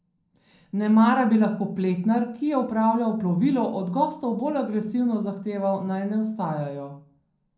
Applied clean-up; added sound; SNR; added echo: none; none; none; reverberation time 0.6 s.